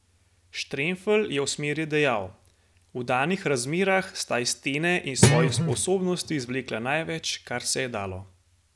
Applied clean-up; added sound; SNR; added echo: none; Guitar; -4 dB; none.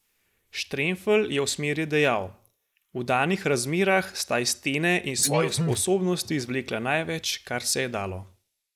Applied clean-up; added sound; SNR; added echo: neural mask model Resemble Enhance denoiser.